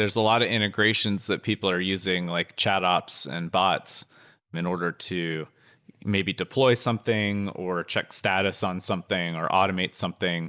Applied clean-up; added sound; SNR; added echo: none; none; none; none.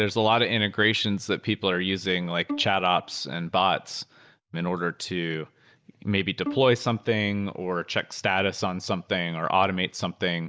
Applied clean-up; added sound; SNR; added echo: none; Bowed string instrument; 13 dB; none.